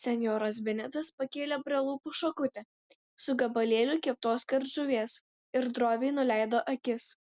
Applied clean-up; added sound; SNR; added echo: none; none; none; none.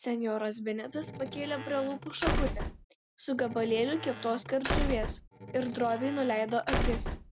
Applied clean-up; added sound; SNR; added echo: none; Squeak / Slam / Wood; 2 dB; none.